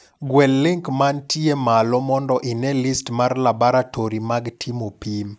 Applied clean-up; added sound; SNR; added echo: none; none; none; none.